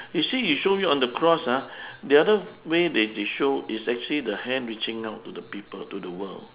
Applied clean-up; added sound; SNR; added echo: none; none; none; none.